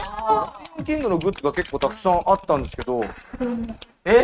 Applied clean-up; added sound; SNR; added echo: neural mask model RNNoise.